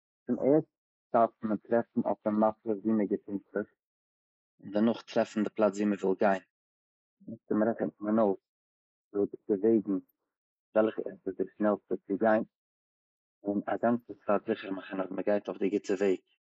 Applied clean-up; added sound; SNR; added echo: neural mask model Resemble Enhance denoiser.